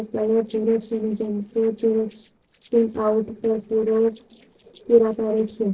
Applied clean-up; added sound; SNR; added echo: neural separator model SepFormer DNS4.